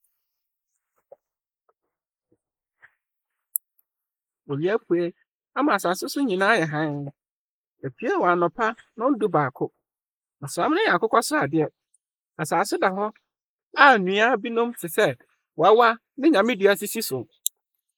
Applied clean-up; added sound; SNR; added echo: neural mask model Resemble Enhance denoiser.